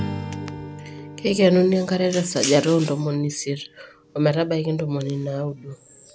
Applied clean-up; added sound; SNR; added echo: none; Strum; 15 dB; none.